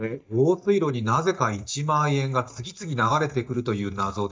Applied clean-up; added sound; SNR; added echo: neural mask model DeepFilterNet 3.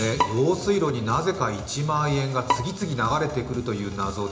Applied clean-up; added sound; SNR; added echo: none; Bowed string instrument; 8 dB; reverberation time 0.8 s.